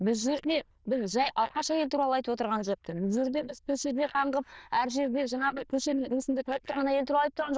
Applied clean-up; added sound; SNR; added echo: neural diffusion model UNIVERSE++.